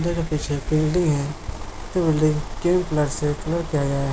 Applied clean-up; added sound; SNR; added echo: none; none; none; none.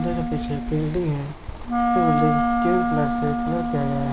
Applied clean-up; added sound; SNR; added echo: none; Wind instrument, woodwind instrument; -2 dB; none.